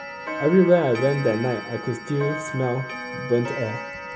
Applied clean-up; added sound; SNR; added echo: none; Clock; 10 dB; none.